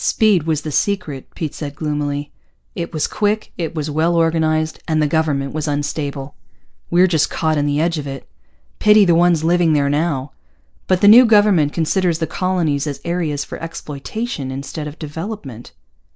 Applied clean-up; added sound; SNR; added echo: neural mask model Resemble Enhance denoiser.